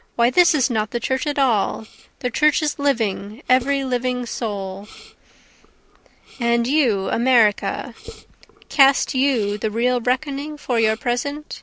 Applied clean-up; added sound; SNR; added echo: neural separator model SepFormer DNS4.